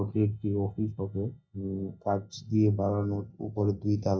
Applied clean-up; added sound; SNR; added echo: neural mask model DeepFilterNet 3.